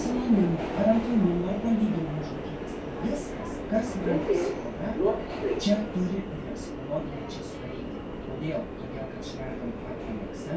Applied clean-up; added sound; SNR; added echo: none; Subway, metro, underground; 3 dB; reverberation time 0.2 s.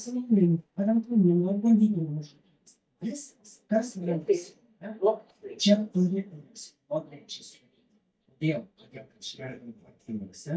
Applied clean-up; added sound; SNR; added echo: neural mask model DeepFilterNet 3.